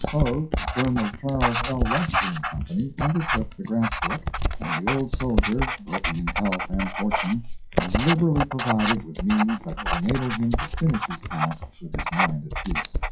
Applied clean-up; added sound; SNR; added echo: classical method WPE with log-MMSE.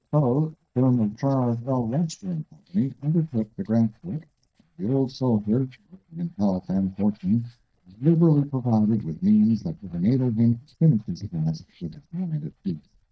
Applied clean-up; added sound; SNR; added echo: neural mask model DeepFilterNet 3.